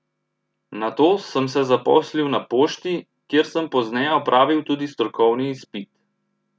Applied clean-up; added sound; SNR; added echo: none; none; none; none.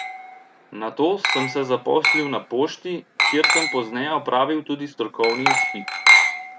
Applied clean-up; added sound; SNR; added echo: none; Glass; -2 dB; none.